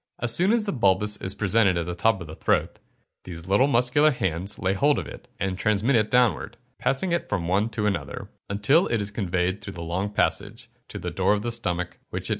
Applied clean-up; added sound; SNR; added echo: none; none; none; none.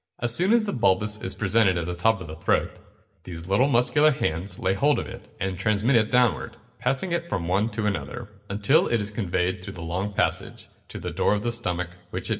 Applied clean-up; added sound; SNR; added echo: none; none; none; reverberation time 0.7 s.